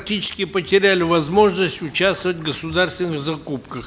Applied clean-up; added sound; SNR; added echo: none; none; none; none.